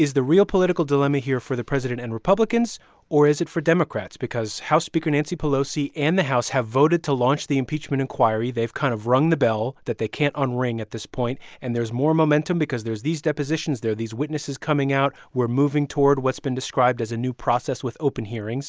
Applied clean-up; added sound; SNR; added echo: none; none; none; none.